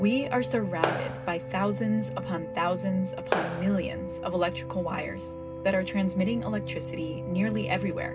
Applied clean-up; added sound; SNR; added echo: none; Clapping; 5 dB; reverberation time 0.2 s.